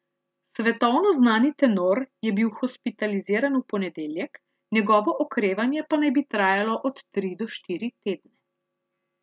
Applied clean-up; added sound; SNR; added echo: none; none; none; none.